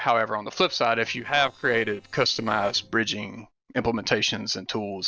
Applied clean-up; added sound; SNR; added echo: neural separator model SepFormer DNS4.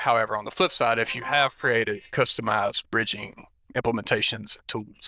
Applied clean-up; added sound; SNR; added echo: neural diffusion model UNIVERSE++.